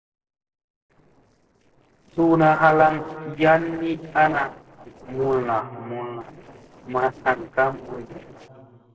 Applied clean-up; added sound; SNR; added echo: neural separator model SepFormer DNS4.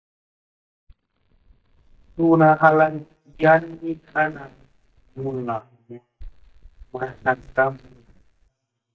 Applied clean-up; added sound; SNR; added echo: neural mask model DeepFilterNet 3.